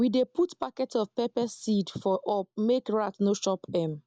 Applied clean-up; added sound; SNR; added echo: none; none; none; none.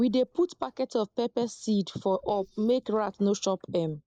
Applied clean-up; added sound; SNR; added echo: neural mask model Resemble Enhance denoiser.